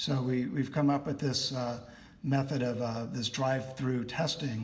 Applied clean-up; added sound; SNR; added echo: none; none; none; reverberation time 1.0 s.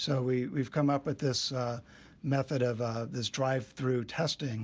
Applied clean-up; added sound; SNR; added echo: none; none; none; none.